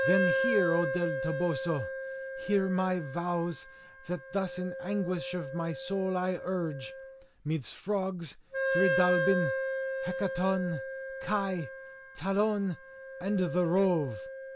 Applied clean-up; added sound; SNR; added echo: none; Wind instrument, woodwind instrument; 3 dB; none.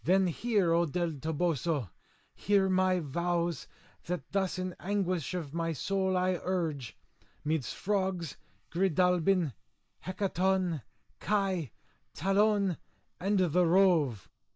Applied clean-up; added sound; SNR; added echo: neural mask model Resemble Enhance denoiser.